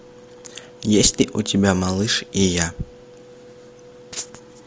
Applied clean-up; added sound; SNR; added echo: none; none; none; none.